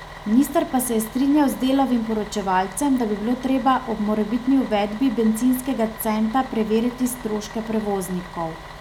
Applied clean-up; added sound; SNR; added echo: none; Bus; 16 dB; none.